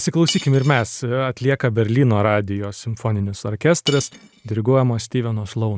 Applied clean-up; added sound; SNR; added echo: neural mask model RNNoise.